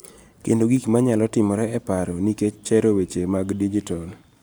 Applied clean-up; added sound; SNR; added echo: none; none; none; none.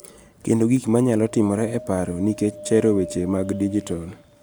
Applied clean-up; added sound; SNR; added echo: none; Wind; 18 dB; none.